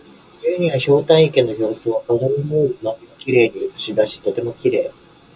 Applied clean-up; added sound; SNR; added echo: none; none; none; reverberation time 0.2 s.